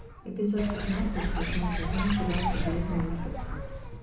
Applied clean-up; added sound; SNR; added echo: none; Bird; 0 dB; reverberation time 0.6 s.